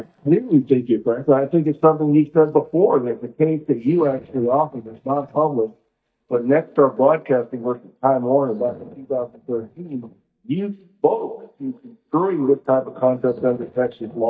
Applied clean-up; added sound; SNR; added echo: neural mask model DeepFilterNet 3.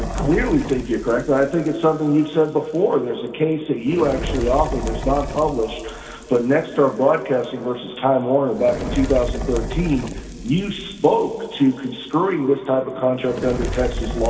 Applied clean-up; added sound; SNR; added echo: none; Fire; 10 dB; reverberation time 2.4 s.